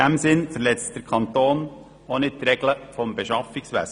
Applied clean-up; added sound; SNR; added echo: none; none; none; none.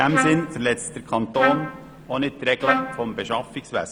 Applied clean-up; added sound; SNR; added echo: none; Trumpet; 3 dB; none.